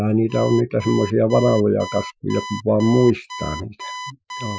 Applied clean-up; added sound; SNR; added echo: classical method Wiener filter.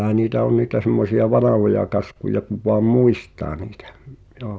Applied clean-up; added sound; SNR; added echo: none; none; none; none.